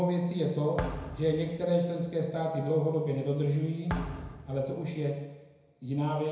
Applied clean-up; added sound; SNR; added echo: none; Thump, thud; 11 dB; reverberation time 1.0 s.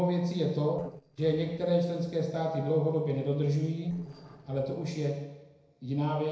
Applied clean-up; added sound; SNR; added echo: neural separator model SepFormer DNS4.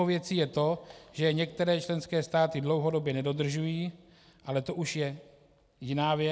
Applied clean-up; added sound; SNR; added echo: none; none; none; none.